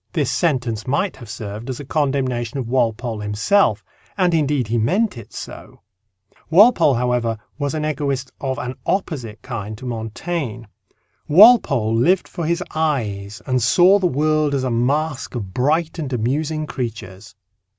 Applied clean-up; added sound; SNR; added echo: none; none; none; none.